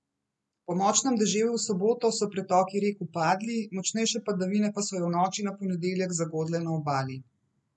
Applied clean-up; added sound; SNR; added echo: none; none; none; none.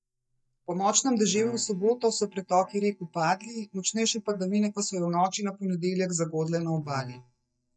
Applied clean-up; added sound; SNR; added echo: neural mask model DeepFilterNet 3.